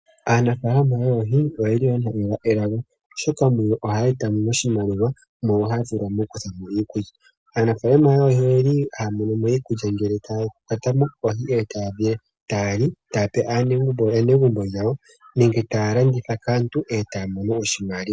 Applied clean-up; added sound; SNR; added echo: none; none; none; none.